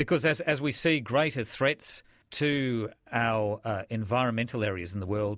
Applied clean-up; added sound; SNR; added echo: none; none; none; none.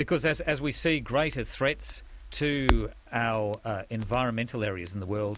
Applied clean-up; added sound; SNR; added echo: none; Crackle; 7 dB; none.